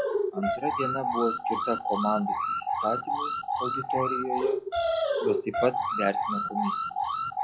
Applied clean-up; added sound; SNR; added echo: classical method log-MMSE.